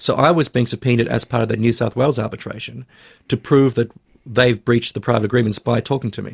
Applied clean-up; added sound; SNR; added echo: none; none; none; none.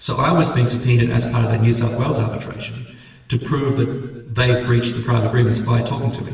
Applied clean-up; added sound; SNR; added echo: none; none; none; reverberation time 1.4 s.